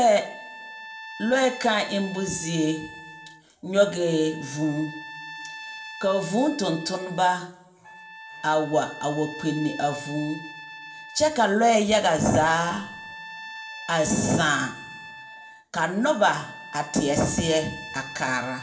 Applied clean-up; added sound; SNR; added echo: none; Trumpet; 15 dB; reverberation time 0.5 s.